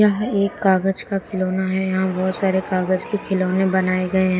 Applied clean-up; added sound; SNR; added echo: none; none; none; none.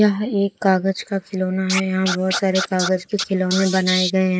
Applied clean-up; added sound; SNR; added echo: neural mask model Resemble Enhance denoiser.